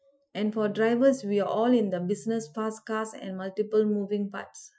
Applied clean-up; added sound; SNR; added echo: classical method Wiener filter.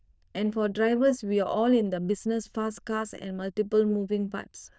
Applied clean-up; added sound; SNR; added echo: neural diffusion model UNIVERSE++.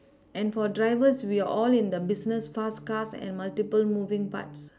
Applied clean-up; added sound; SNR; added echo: none; Organ; 19 dB; none.